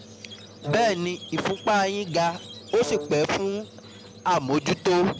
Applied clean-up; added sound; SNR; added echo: none; Squeak + Brass instrument; 13 dB; none.